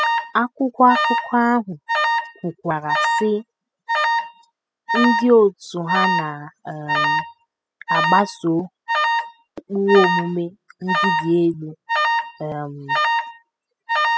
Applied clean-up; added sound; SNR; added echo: classical method spectral subtraction.